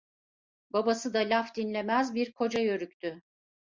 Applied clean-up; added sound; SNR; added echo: none; none; none; none.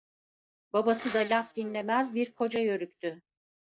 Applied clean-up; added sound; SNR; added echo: neural mask model DeepFilterNet 3.